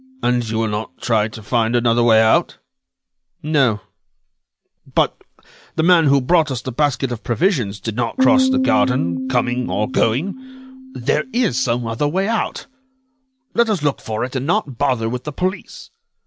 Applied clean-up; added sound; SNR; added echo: none; Piano; 9 dB; none.